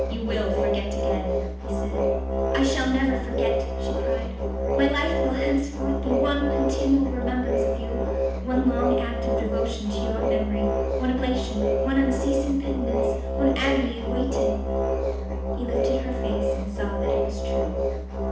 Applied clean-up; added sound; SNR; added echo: none; Musical instrument; -3 dB; reverberation time 0.8 s.